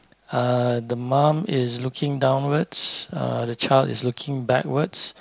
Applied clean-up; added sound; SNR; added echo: none; none; none; none.